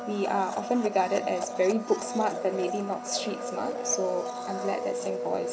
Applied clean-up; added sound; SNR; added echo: none; Domestic sounds, home sounds; 5 dB; none.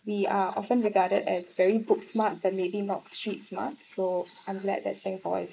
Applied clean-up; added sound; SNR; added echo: neural mask model Resemble Enhance denoiser.